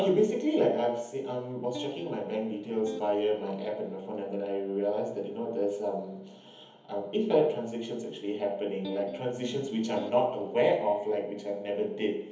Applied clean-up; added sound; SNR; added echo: none; Electric guitar; 14 dB; reverberation time 1.3 s.